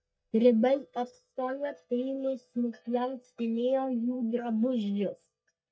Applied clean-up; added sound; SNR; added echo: neural mask model DeepFilterNet 3.